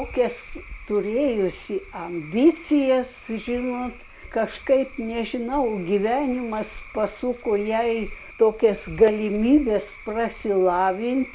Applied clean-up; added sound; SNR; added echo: none; Cricket / Frog; 18 dB; none.